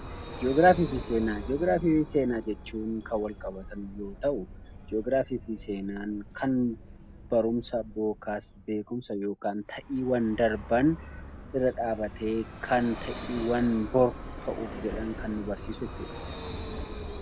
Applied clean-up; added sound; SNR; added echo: none; Vehicle; 12 dB; none.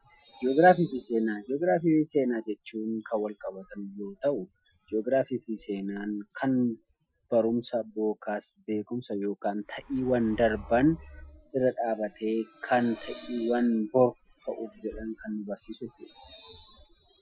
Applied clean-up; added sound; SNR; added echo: classical method Wiener filter.